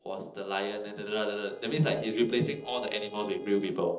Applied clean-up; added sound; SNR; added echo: neural separator model SepFormer DNS4.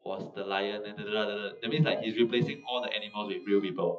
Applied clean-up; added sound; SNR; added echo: classical method WPE with log-MMSE.